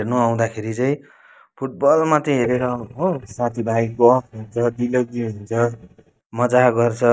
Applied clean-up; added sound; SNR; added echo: neural mask model DeepFilterNet 3.